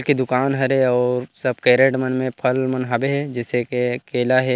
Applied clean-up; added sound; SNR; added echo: none; none; none; none.